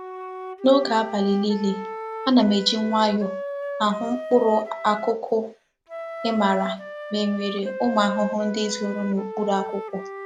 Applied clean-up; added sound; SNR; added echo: none; Wind instrument, woodwind instrument; 10 dB; none.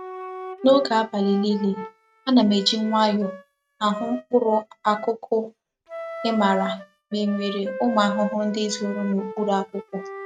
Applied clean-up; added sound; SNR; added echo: neural mask model RNNoise.